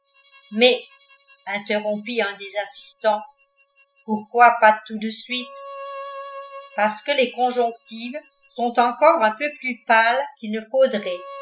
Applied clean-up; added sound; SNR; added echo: classical method spectral subtraction.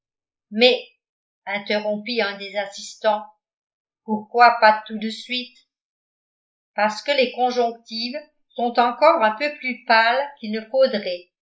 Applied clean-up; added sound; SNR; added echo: neural mask model Resemble Enhance denoiser.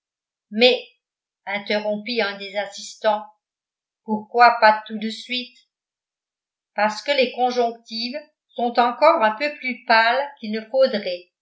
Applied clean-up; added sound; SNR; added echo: none; none; none; none.